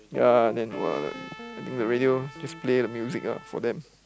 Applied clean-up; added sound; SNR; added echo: none; Trumpet + Guitar; 15 dB; none.